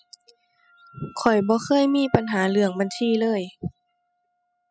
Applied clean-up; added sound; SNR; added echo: classical method spectral subtraction.